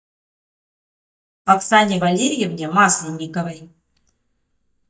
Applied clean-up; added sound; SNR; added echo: neural mask model DeepFilterNet 3.